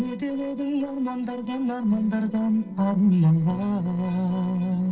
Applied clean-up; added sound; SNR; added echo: neural separator model SepFormer DNS4.